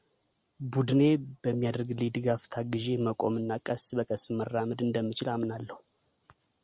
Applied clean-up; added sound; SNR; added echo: none; none; none; none.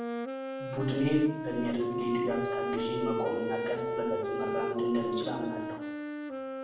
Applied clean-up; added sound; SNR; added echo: none; Wind instrument, woodwind instrument; 0 dB; reverberation time 0.7 s.